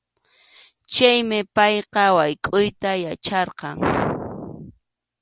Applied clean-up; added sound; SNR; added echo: none; none; none; none.